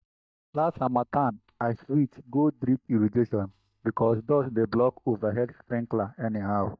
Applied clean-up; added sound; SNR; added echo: neural mask model DeepFilterNet 3.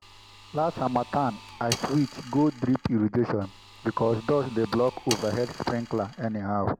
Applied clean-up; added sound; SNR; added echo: none; Sawing; 15 dB; none.